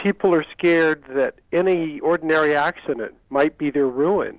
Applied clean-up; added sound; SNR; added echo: none; none; none; none.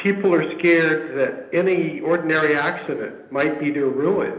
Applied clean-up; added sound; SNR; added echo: none; none; none; reverberation time 1.0 s.